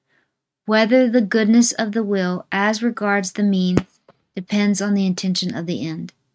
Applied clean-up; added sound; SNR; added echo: neural mask model RNNoise.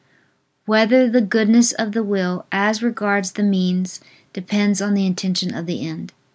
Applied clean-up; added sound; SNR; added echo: none; none; none; none.